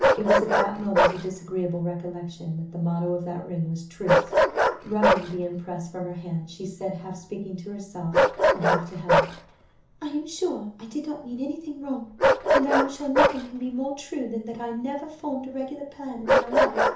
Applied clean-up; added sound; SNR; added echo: none; Bark; -4 dB; reverberation time 0.7 s.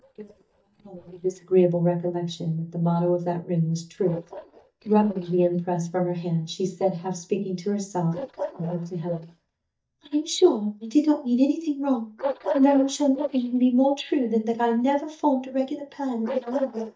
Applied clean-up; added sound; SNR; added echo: neural mask model DeepFilterNet 3.